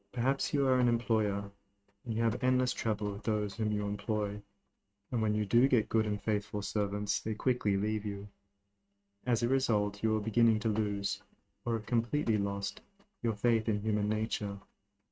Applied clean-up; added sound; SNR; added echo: neural mask model RNNoise.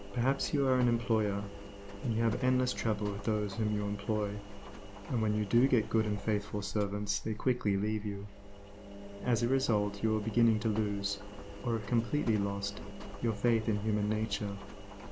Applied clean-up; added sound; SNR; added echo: none; Engine; 11 dB; none.